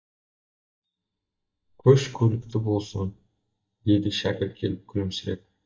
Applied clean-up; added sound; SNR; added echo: neural mask model DeepFilterNet 3.